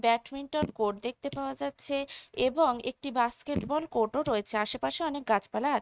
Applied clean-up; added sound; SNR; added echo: neural mask model RNNoise.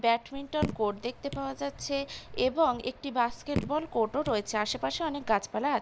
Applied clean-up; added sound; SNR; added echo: none; Raindrop / Drip; 9 dB; none.